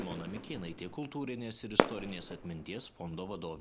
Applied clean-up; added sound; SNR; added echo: none; Fireworks; -2 dB; none.